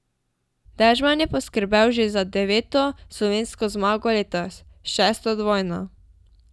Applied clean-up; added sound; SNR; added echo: none; none; none; none.